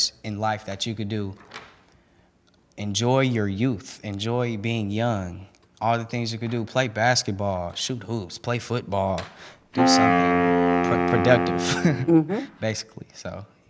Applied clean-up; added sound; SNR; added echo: none; Wind instrument, woodwind instrument; -3 dB; none.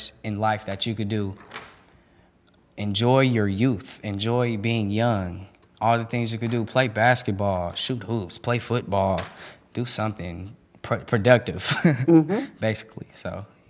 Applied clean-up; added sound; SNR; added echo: none; none; none; none.